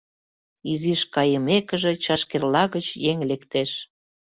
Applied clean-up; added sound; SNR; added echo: none; none; none; none.